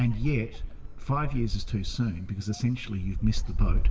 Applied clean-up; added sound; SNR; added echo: none; Gull, seagull; -1 dB; reverberation time 1.4 s.